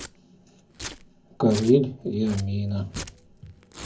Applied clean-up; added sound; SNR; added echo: none; Domestic sounds, home sounds; 16 dB; reverberation time 0.3 s.